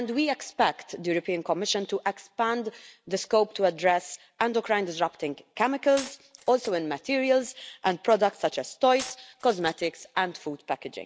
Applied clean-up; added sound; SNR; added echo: none; Glass; 16 dB; none.